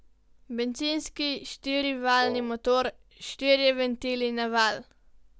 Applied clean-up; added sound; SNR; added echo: none; Wind instrument, woodwind instrument; 10 dB; none.